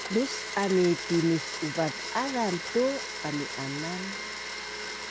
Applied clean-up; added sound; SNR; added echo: none; Domestic sounds, home sounds; 6 dB; none.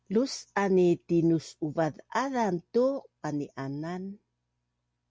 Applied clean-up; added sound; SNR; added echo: none; none; none; none.